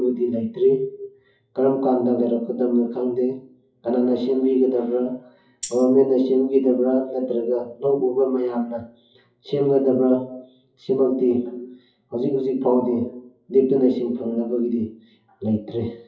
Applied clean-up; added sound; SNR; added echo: classical method WPE with log-MMSE.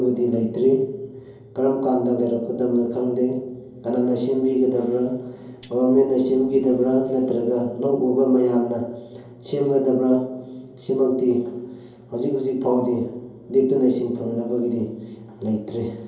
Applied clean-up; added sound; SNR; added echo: none; Tambourine; 20 dB; reverberation time 2.8 s.